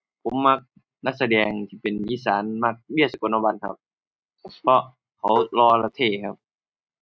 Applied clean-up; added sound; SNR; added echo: neural mask model RNNoise.